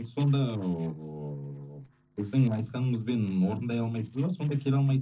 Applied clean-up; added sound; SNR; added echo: neural separator model SepFormer DNS4.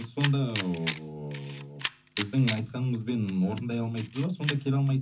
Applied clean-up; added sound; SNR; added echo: none; Camera; 8 dB; reverberation time 0.3 s.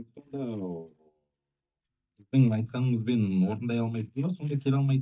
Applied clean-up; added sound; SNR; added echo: neural mask model DeepFilterNet 3.